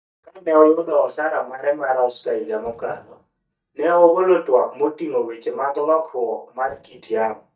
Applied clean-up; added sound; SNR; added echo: neural mask model DeepFilterNet 3.